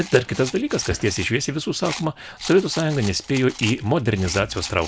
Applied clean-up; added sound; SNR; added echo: none; Rattle; 15 dB; none.